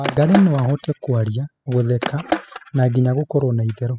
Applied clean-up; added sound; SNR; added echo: classical method spectral subtraction.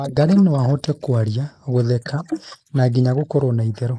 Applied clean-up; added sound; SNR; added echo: neural mask model Resemble Enhance denoiser.